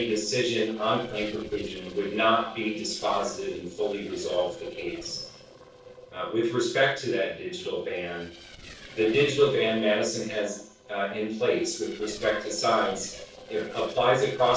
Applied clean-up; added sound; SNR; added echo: neural separator model SepFormer DNS4.